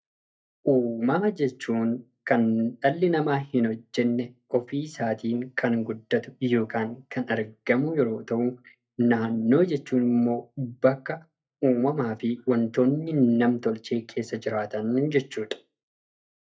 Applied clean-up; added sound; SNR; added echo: neural mask model DeepFilterNet 3.